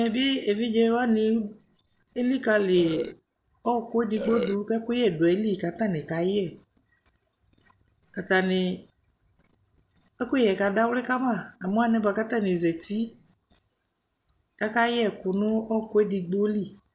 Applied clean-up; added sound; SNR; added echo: neural separator model SepFormer DNS4.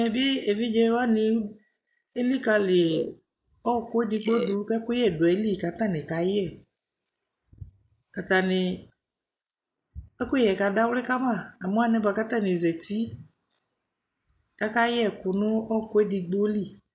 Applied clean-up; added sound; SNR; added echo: neural mask model Resemble Enhance denoiser.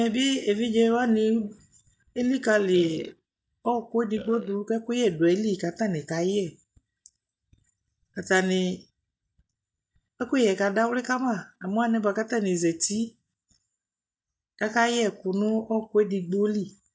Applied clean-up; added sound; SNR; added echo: neural mask model DeepFilterNet 3.